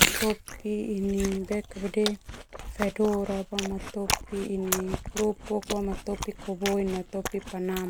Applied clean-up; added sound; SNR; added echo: none; Chewing, mastication; 3 dB; none.